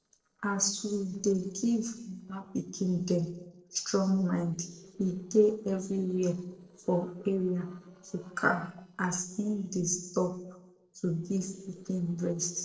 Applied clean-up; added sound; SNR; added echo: neural separator model SepFormer DNS4.